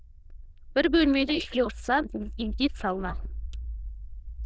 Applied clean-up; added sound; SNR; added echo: neural diffusion model UNIVERSE++.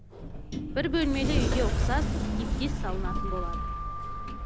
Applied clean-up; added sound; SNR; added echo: none; Sliding door; -4 dB; none.